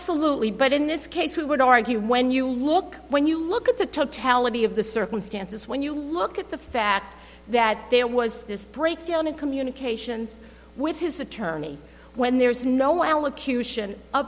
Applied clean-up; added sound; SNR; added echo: none; none; none; none.